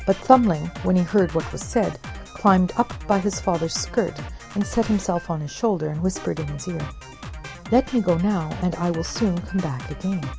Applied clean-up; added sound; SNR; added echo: none; Drum kit; 13 dB; none.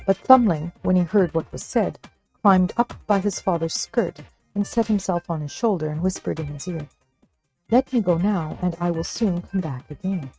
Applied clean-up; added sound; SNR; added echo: neural mask model RNNoise.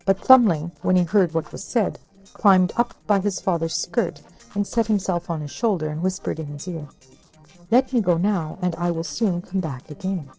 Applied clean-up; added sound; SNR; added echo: neural separator model SepFormer DNS4.